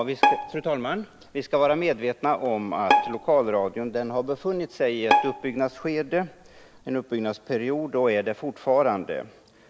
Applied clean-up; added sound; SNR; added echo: none; Bowed string instrument; 2 dB; none.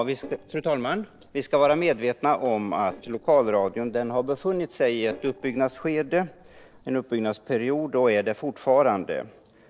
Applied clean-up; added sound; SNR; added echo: neural separator model SepFormer DNS4.